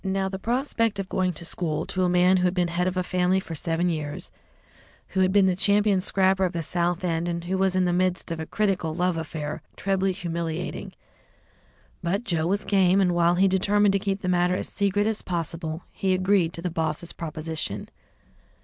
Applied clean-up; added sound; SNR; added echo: none; none; none; none.